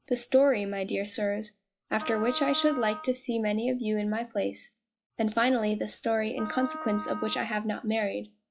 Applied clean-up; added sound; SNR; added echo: classical method log-MMSE.